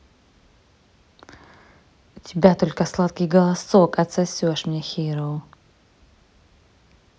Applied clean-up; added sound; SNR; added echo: none; none; none; none.